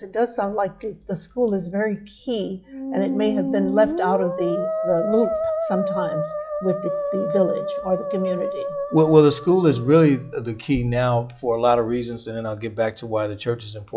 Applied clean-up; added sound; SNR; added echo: classical method log-MMSE.